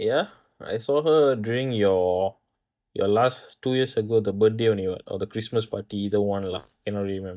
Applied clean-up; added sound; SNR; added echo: neural mask model DeepFilterNet 3.